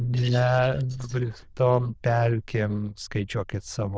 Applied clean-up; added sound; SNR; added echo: neural diffusion model UNIVERSE++.